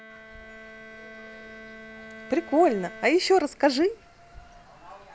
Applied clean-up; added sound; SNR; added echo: none; Bowed string instrument; 19 dB; none.